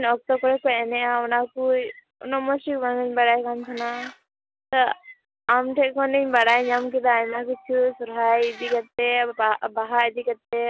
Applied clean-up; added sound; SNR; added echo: none; Meow; 17 dB; none.